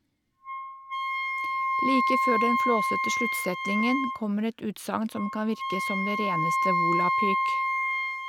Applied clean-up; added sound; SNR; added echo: none; Wind instrument, woodwind instrument; -3 dB; none.